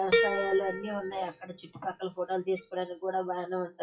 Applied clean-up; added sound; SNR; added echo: classical method WPE with log-MMSE.